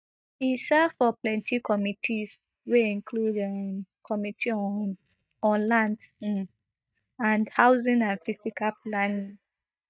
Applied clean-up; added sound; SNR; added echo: neural mask model DeepFilterNet 3.